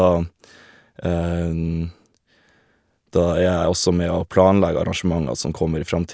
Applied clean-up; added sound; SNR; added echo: none; none; none; none.